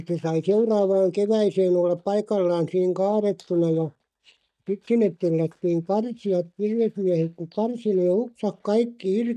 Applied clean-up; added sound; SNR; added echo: neural mask model DeepFilterNet 3.